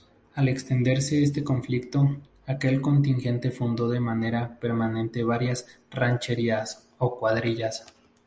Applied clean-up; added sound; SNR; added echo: none; none; none; none.